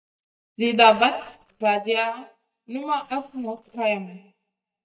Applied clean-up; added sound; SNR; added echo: neural mask model DeepFilterNet 3.